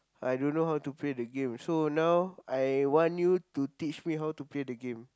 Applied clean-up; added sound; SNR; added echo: none; none; none; none.